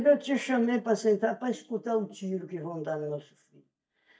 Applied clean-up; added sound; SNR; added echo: neural mask model DeepFilterNet 3.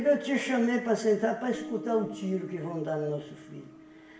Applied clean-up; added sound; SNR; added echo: none; Guitar; 15 dB; reverberation time 0.7 s.